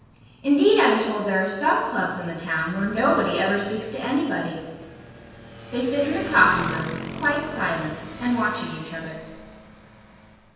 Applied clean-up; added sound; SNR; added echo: none; Motorcycle; 14 dB; reverberation time 1.2 s.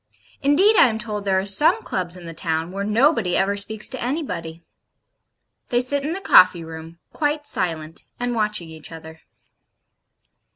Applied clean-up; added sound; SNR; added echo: none; none; none; none.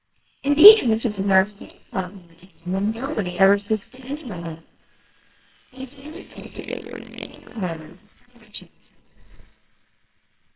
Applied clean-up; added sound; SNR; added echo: neural separator model SepFormer WHAMR!.